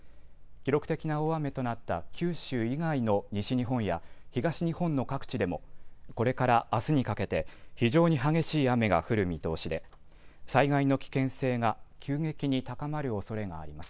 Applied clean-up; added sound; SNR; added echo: none; none; none; none.